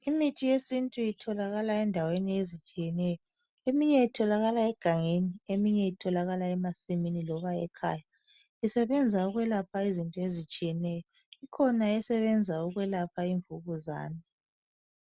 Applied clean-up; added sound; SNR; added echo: none; none; none; none.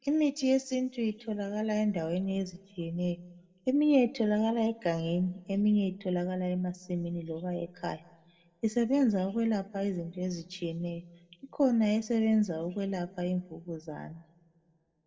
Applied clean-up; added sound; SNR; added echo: none; none; none; reverberation time 0.9 s.